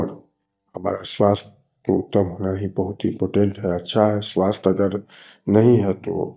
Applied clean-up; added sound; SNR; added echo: neural mask model DeepFilterNet 3.